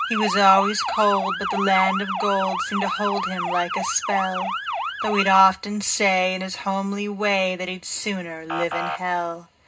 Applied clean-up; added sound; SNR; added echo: none; Motor vehicle (road) / Siren; 6 dB; reverberation time 0.2 s.